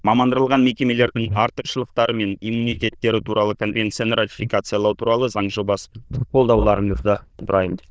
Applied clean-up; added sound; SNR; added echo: neural diffusion model UNIVERSE++.